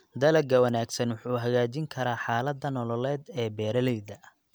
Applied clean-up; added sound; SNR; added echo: none; none; none; none.